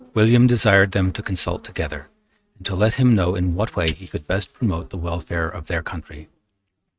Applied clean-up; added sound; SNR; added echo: neural mask model RNNoise.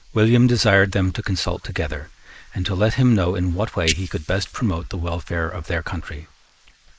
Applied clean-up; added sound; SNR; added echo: neural mask model Resemble Enhance denoiser.